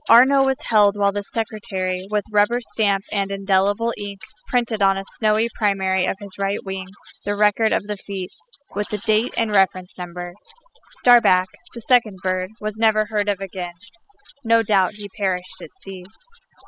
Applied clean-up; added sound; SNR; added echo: classical method spectral subtraction.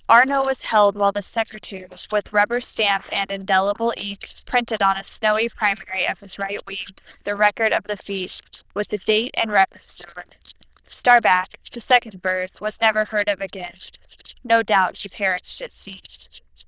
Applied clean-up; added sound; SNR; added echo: neural diffusion model UNIVERSE++.